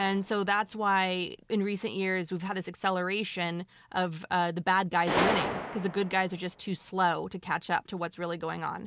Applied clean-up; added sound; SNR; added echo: none; Gunshot, gunfire; 9 dB; none.